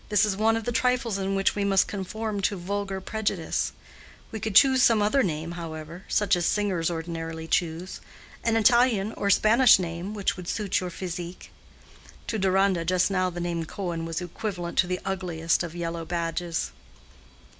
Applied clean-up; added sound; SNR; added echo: none; none; none; none.